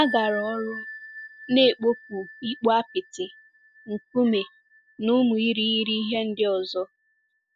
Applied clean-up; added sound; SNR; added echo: none; Bell; 17 dB; none.